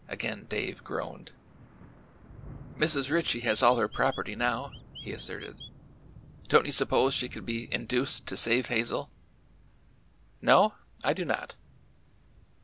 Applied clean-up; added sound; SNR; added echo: none; Thunder / Rain + Chirp, tweet; 19 dB; none.